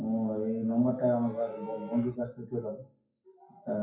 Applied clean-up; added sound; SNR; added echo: classical method WPE with log-MMSE.